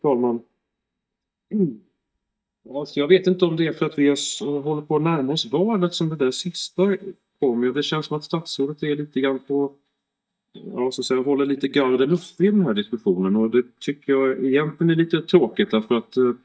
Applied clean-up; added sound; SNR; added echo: neural mask model DeepFilterNet 3.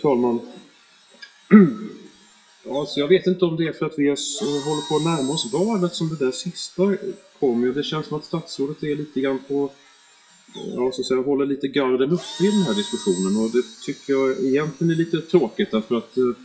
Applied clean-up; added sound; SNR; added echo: classical method WPE with log-MMSE.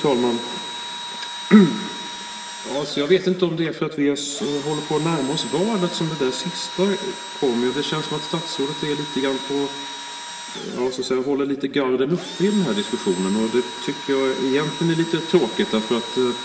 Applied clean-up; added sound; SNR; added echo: none; Engine / Drill; 11 dB; reverberation time 1.3 s.